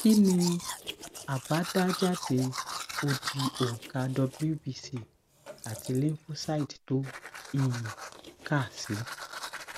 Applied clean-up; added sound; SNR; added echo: none; Domestic sounds, home sounds; 10 dB; none.